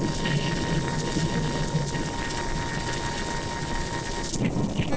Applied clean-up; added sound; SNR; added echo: neural separator model SepFormer DNS4.